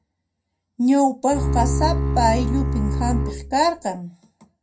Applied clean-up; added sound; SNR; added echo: none; Bowed string instrument; 0 dB; reverberation time 0.2 s.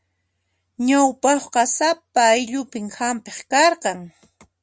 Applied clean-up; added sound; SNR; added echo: none; none; none; none.